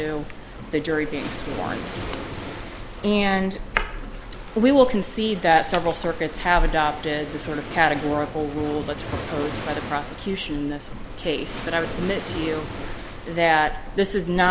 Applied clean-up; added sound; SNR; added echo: none; Waves, surf; 11 dB; none.